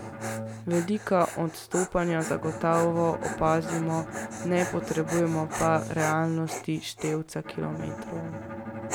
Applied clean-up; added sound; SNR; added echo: none; Dog + Bowed string instrument; 8 dB; none.